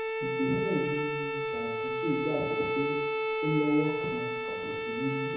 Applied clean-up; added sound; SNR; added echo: none; Bowed string instrument; -2 dB; reverberation time 1.0 s.